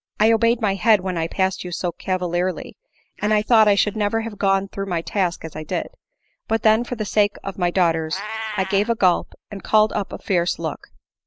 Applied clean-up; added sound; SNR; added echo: neural mask model Resemble Enhance denoiser.